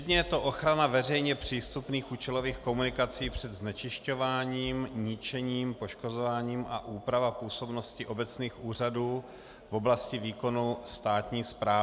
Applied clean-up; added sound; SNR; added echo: none; none; none; none.